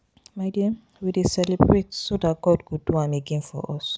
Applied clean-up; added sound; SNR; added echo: none; none; none; none.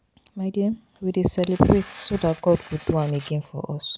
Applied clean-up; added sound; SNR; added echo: none; Tearing; 19 dB; none.